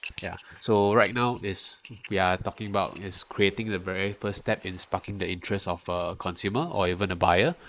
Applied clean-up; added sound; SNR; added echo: neural mask model Resemble Enhance denoiser.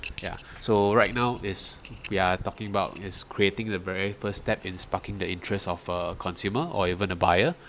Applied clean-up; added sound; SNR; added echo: none; none; none; none.